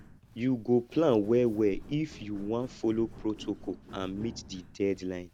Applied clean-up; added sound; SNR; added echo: none; Walk, footsteps; 17 dB; none.